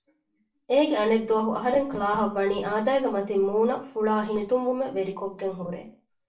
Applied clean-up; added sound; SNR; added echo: none; none; none; reverberation time 0.3 s.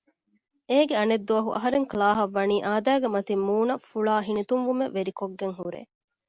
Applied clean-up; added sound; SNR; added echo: none; none; none; none.